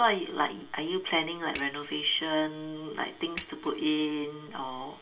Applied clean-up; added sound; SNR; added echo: none; Shatter; 16 dB; reverberation time 0.2 s.